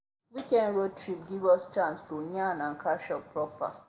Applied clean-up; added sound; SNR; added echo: none; none; none; reverberation time 0.4 s.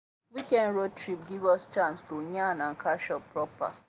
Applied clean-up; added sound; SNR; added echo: none; none; none; none.